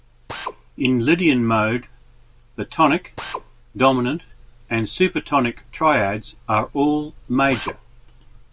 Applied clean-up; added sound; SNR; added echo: none; Drill; 11 dB; none.